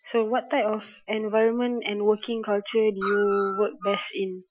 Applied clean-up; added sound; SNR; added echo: classical method Wiener filter.